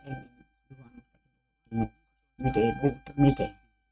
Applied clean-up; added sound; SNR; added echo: neural mask model RNNoise.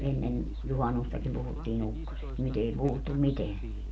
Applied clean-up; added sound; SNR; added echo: none; none; none; none.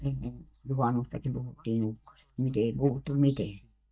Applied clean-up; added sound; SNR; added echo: neural mask model DeepFilterNet 3.